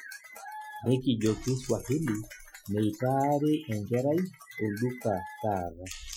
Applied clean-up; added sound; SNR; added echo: classical method Wiener filter.